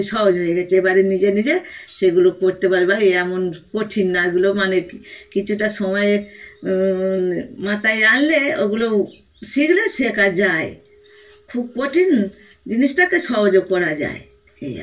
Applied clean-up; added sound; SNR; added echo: none; none; none; reverberation time 0.2 s.